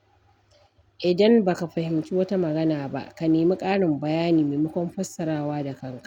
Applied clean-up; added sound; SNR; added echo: none; none; none; none.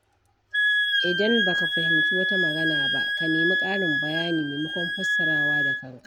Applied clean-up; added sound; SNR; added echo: none; Wind instrument, woodwind instrument; -5 dB; none.